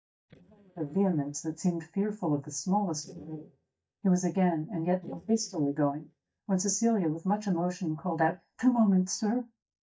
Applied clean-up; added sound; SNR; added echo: neural mask model DeepFilterNet 3.